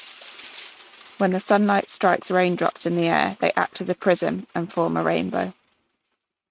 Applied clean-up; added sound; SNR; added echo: neural mask model RNNoise.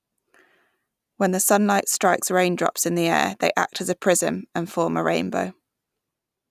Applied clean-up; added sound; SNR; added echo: none; none; none; none.